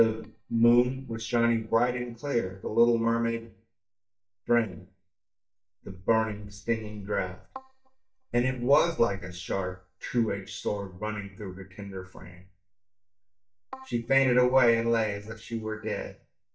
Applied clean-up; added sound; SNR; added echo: neural mask model DeepFilterNet 3.